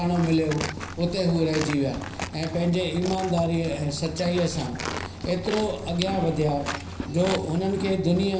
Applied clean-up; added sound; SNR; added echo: none; Livestock, farm animals, working animals; 11 dB; reverberation time 0.5 s.